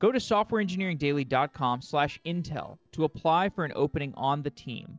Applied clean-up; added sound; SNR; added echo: neural separator model SepFormer DNS4.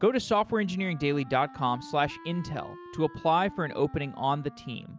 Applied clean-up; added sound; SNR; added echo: none; Wind instrument, woodwind instrument; 19 dB; none.